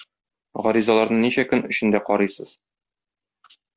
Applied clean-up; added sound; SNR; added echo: none; none; none; none.